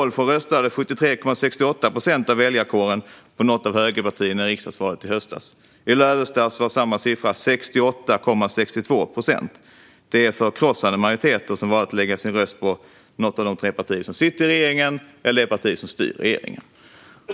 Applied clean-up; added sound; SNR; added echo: none; none; none; none.